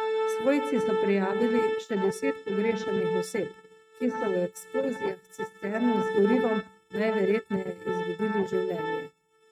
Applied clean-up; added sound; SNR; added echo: neural mask model RNNoise.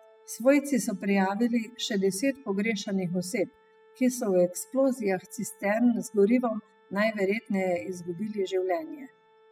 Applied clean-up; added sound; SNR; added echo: classical method spectral subtraction.